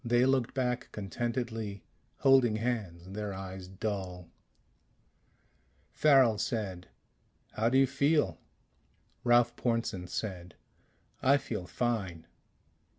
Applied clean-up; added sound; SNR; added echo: none; none; none; none.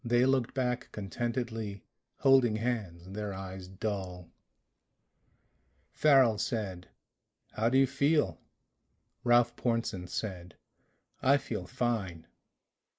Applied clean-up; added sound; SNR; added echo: neural mask model Resemble Enhance denoiser.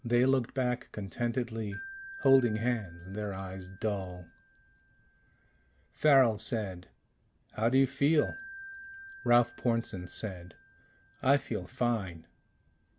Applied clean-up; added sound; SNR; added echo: none; Breathing + Wind chime; 20 dB; none.